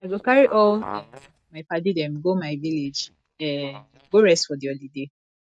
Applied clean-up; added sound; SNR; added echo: neural mask model DeepFilterNet 3.